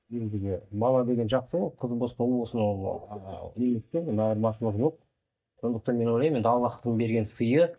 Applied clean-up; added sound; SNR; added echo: neural mask model DeepFilterNet 3.